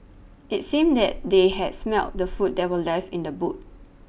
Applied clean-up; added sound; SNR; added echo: none; Meow; 12 dB; none.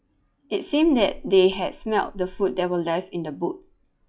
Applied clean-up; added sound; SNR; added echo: classical method log-MMSE.